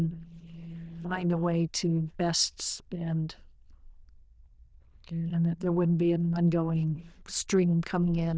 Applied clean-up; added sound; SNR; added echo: neural diffusion model UNIVERSE++.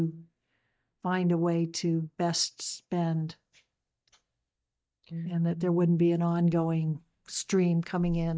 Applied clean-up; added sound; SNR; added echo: neural mask model DeepFilterNet 3.